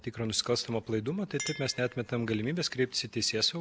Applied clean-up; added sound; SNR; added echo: none; Chink, clink; 17 dB; none.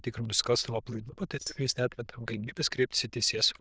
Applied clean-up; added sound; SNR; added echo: neural diffusion model UNIVERSE++.